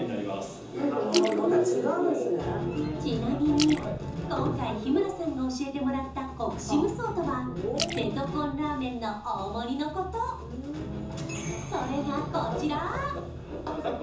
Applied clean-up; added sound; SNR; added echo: none; Splash, splatter; 13 dB; reverberation time 0.6 s.